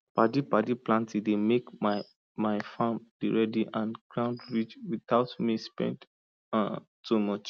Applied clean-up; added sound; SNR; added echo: none; none; none; none.